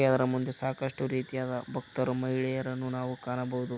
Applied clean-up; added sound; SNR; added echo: none; none; none; none.